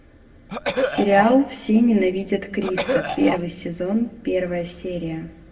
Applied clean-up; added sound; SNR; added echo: none; Cough; 4 dB; reverberation time 0.9 s.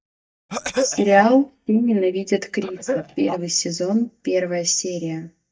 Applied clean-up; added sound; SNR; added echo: neural mask model DeepFilterNet 3.